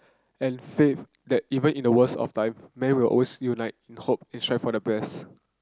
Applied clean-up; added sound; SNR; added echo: none; none; none; none.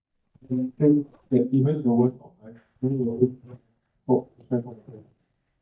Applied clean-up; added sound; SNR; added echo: neural mask model DeepFilterNet 3.